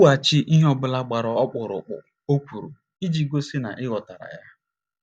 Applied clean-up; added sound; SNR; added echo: none; none; none; none.